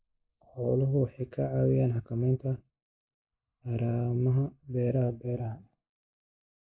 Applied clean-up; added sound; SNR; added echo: neural mask model Resemble Enhance denoiser.